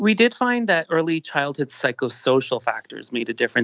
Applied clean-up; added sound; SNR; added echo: none; none; none; none.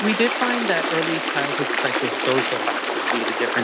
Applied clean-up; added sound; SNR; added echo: none; Stream; -1 dB; none.